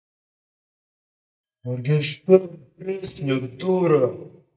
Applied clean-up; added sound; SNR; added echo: neural mask model DeepFilterNet 3.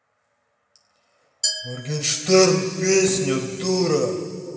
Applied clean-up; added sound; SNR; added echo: none; Glass; 11 dB; reverberation time 2.6 s.